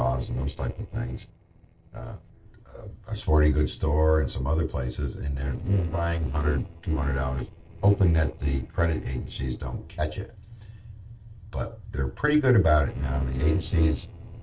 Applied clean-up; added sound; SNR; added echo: neural separator model SepFormer DNS4.